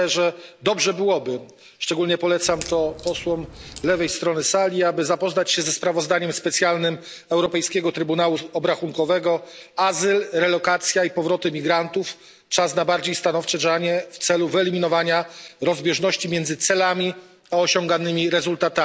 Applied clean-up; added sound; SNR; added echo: none; Crack; 17 dB; none.